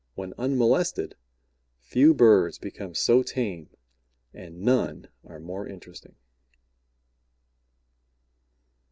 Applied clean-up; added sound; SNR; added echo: none; none; none; none.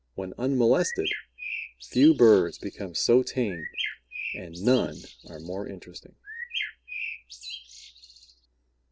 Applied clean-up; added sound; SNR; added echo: none; Bird; 10 dB; none.